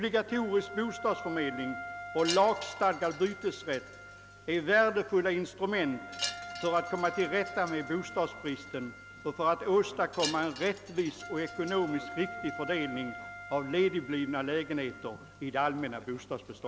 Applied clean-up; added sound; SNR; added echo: none; Wind chime + Wind instrument, woodwind instrument; 12 dB; none.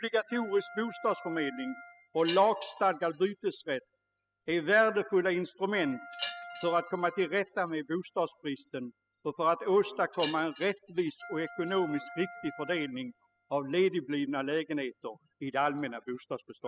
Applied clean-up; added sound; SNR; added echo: classical method spectral subtraction.